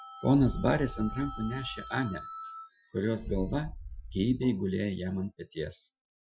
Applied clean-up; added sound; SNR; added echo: classical method Wiener filter.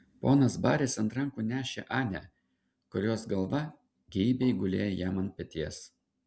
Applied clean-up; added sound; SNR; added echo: none; none; none; none.